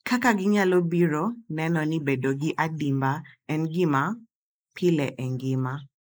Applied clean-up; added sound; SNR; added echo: neural mask model Resemble Enhance denoiser.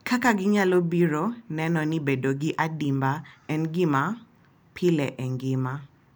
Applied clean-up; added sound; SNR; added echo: none; none; none; none.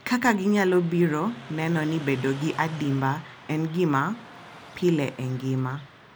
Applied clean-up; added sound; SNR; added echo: none; Car passing by; 18 dB; none.